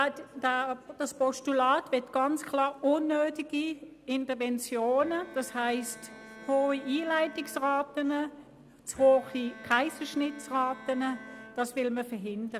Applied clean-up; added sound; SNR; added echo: none; Bowed string instrument; 20 dB; none.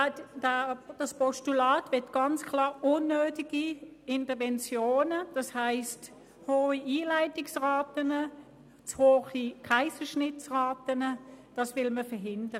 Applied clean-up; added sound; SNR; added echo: none; none; none; none.